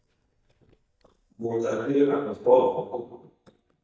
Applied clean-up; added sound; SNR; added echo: neural mask model DeepFilterNet 3.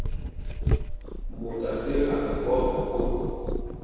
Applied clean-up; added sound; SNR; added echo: none; Purr; 0 dB; reverberation time 2.2 s.